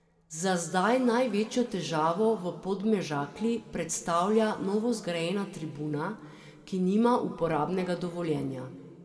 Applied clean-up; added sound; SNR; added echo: none; none; none; reverberation time 1.8 s.